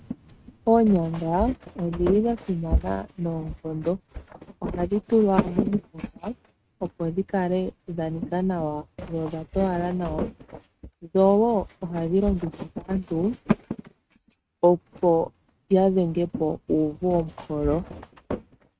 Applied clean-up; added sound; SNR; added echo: neural mask model RNNoise.